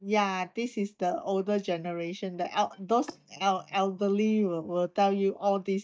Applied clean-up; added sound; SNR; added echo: neural mask model DeepFilterNet 3.